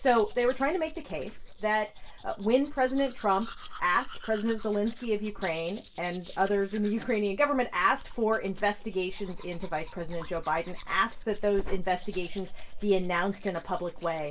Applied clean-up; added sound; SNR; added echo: none; Domestic sounds, home sounds; 8 dB; reverberation time 0.2 s.